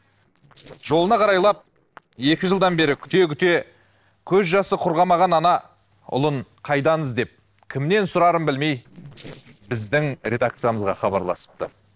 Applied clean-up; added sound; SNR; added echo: neural separator model SepFormer DNS4.